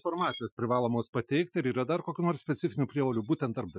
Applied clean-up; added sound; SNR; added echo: classical method Wiener filter.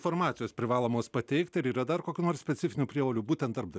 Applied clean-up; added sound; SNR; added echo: none; none; none; none.